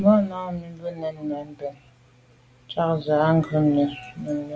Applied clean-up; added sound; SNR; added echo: none; none; none; none.